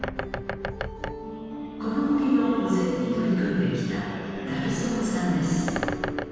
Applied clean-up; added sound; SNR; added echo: none; Bird; 11 dB; reverberation time 2.1 s.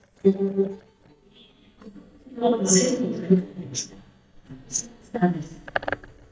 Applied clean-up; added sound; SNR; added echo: neural mask model DeepFilterNet 3.